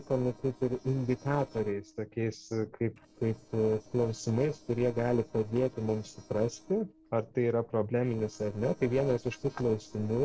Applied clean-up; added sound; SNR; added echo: neural separator model SepFormer DNS4.